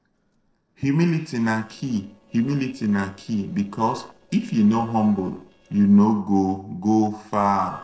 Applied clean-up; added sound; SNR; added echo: neural separator model SepFormer DNS4.